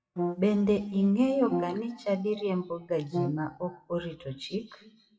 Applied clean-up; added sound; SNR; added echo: classical method WPE with log-MMSE.